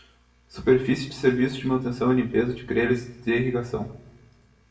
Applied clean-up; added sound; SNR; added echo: none; none; none; reverberation time 0.6 s.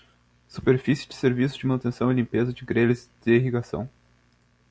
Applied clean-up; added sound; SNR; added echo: none; none; none; none.